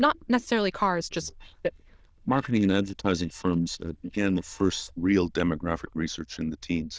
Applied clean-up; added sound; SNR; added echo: neural diffusion model UNIVERSE++.